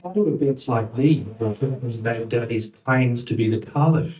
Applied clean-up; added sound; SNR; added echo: neural mask model DeepFilterNet 3.